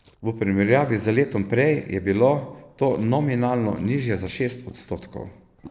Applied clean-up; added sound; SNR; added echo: neural separator model SepFormer DNS4.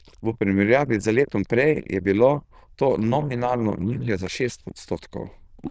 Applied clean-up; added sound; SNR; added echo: neural diffusion model UNIVERSE++.